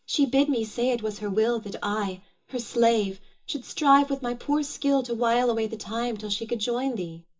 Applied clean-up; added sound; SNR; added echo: none; none; none; reverberation time 0.2 s.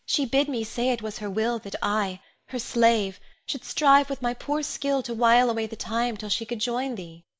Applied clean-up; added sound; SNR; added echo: none; none; none; none.